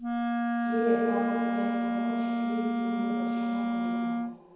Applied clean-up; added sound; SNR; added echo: none; Wind instrument, woodwind instrument; -5 dB; reverberation time 2.2 s.